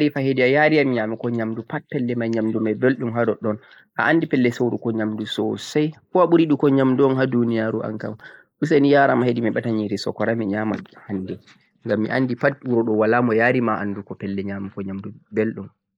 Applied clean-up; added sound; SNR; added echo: neural mask model Resemble Enhance denoiser.